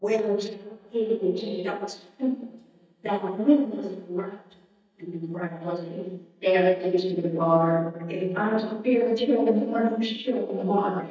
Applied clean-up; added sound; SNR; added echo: neural mask model DeepFilterNet 3.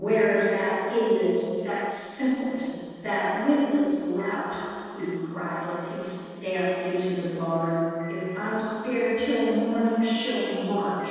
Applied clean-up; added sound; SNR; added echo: neural separator model SepFormer DNS4.